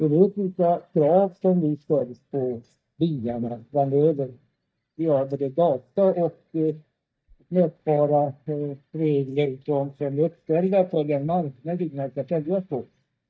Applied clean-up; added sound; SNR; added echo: neural mask model DeepFilterNet 3.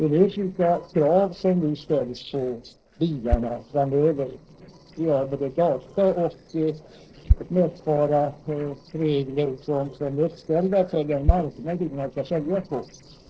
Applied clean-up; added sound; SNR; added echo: neural separator model SepFormer DNS4.